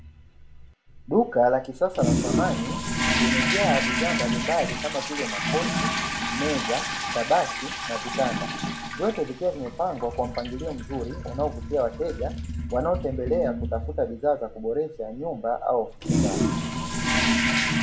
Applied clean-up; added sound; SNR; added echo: none; Toilet flush; 0 dB; reverberation time 0.3 s.